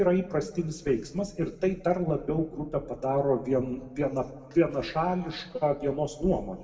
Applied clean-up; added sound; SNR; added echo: none; none; none; reverberation time 1.1 s.